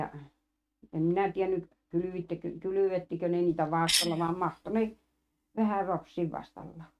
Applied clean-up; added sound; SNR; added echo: neural mask model RNNoise.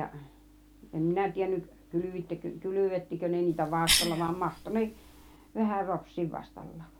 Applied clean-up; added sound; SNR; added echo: none; Cough; 3 dB; none.